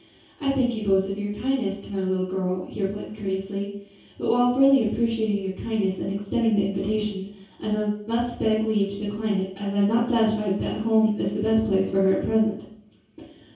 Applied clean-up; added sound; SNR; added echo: none; none; none; reverberation time 0.6 s.